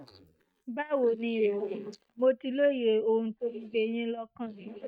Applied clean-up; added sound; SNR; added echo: neural mask model DeepFilterNet 3.